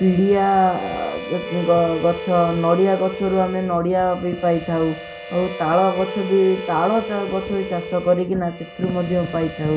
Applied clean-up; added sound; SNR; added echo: none; Harmonica; 11 dB; reverberation time 1.1 s.